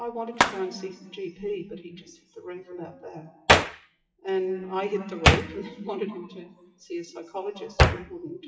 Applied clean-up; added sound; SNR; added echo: classical method WPE with log-MMSE.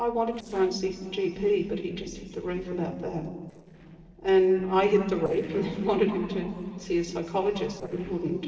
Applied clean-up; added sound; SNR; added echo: neural separator model SepFormer DNS4.